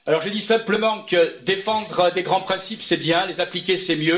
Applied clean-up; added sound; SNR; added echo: none; Door; 16 dB; reverberation time 0.4 s.